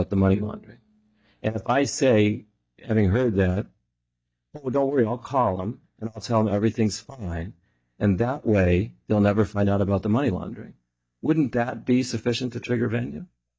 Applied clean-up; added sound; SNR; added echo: neural mask model DeepFilterNet 3.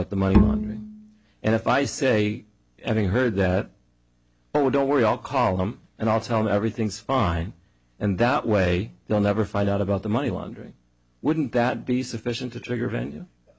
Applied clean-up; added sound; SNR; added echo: none; Bowed string instrument; -2 dB; none.